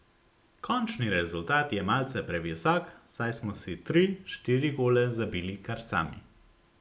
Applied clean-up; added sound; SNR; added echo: none; none; none; none.